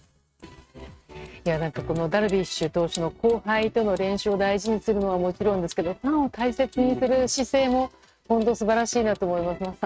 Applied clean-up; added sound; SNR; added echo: neural mask model RNNoise.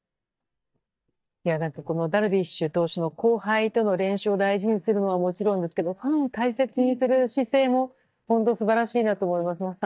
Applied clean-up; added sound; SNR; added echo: neural mask model DeepFilterNet 3.